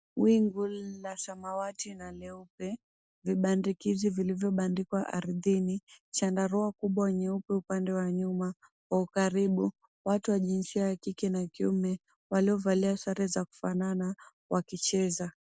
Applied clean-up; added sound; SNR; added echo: none; none; none; none.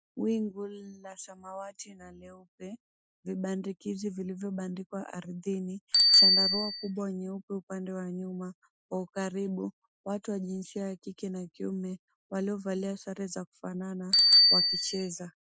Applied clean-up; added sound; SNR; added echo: classical method Wiener filter.